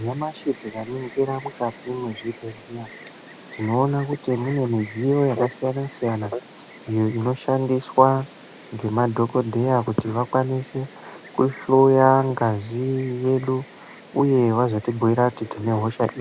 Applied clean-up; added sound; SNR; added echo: none; Insect; 20 dB; none.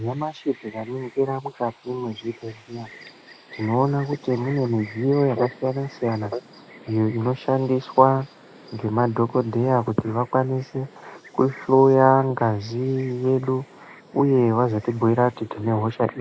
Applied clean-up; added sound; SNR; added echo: neural mask model Resemble Enhance denoiser.